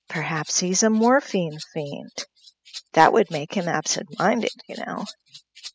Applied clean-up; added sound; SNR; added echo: classical method spectral subtraction.